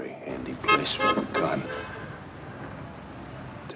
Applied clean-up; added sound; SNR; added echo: none; Motor vehicle (road); -2 dB; none.